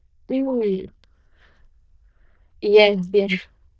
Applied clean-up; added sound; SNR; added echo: neural diffusion model UNIVERSE++.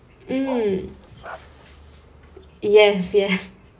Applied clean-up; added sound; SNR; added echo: none; Bark; 16 dB; none.